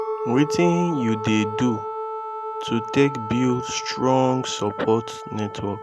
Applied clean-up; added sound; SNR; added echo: none; Chink, clink + Wind instrument, woodwind instrument; 7 dB; none.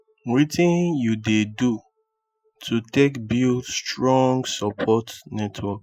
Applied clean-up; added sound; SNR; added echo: classical method Wiener filter.